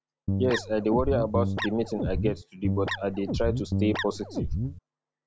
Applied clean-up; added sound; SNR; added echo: none; Guitar; 0 dB; none.